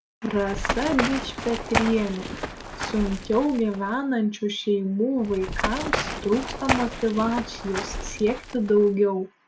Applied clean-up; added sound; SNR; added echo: none; Run; 5 dB; none.